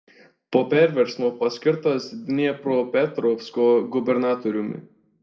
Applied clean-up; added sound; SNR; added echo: none; none; none; reverberation time 0.4 s.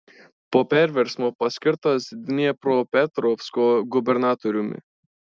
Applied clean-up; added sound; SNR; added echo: none; none; none; none.